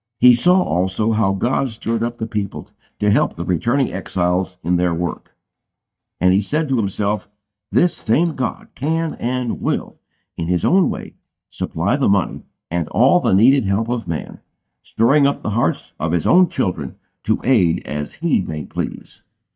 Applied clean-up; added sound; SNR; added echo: neural mask model DeepFilterNet 3.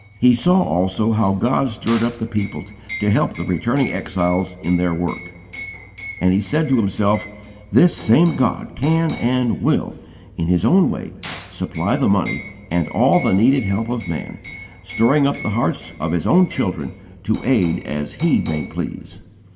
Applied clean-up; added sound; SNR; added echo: none; Liquid; 18 dB; reverberation time 1.4 s.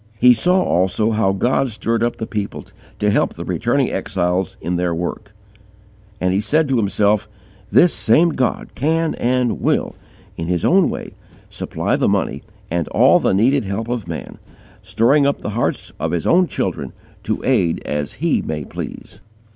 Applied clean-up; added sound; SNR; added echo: none; none; none; none.